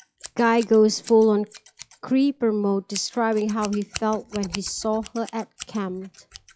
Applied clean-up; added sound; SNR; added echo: classical method log-MMSE.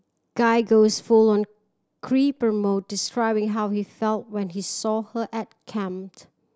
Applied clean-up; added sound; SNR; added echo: none; none; none; none.